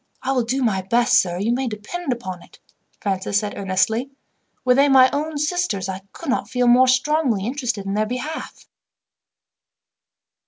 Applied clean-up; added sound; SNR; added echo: none; none; none; none.